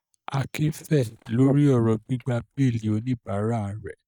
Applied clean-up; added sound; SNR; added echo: neural mask model DeepFilterNet 3.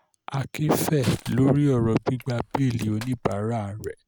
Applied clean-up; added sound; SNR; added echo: none; Crushing; 20 dB; none.